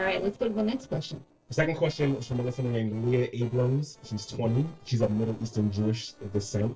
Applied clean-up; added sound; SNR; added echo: neural separator model SepFormer DNS4.